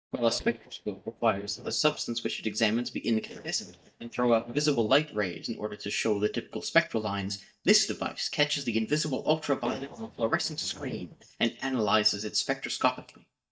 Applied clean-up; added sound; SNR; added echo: neural mask model DeepFilterNet 3.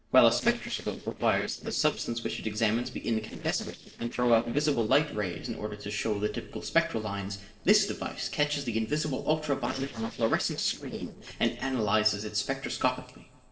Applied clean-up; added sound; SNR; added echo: neural separator model SepFormer DNS4.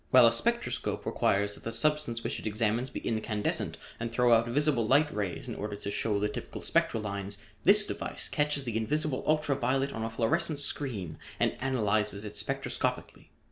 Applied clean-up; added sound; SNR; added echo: none; none; none; none.